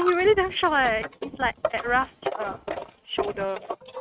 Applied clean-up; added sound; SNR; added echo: neural mask model RNNoise.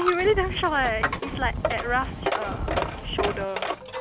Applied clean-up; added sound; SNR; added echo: none; Coin (dropping) + Wind; 2 dB; none.